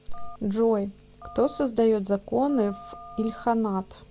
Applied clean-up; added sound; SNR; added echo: none; Telephone; 20 dB; none.